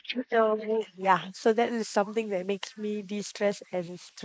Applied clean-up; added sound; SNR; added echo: neural mask model Resemble Enhance denoiser.